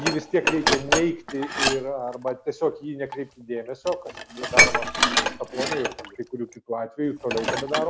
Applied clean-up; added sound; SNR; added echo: none; Dishes, pots, and pans; -2 dB; none.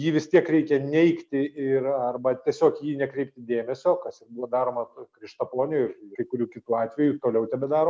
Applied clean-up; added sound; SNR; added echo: none; none; none; none.